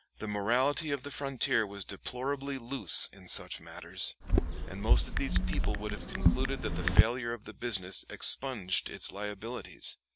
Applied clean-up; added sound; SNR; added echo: none; Chatter / Chirp, tweet / Car passing by / Typing; -5 dB; none.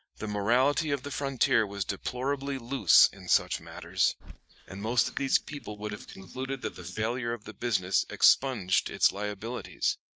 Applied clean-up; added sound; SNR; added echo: neural mask model DeepFilterNet 3.